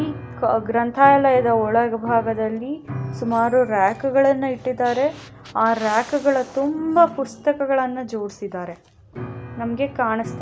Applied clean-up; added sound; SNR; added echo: none; Piano; 16 dB; none.